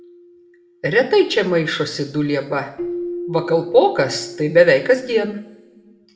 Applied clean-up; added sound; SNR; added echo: none; Keyboard (musical); 14 dB; reverberation time 0.7 s.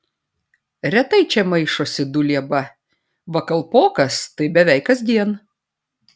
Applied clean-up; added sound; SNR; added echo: none; none; none; none.